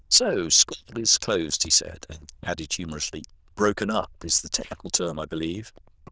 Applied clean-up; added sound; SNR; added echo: neural diffusion model UNIVERSE++.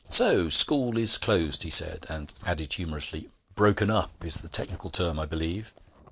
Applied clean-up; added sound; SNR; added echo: neural separator model SepFormer DNS4.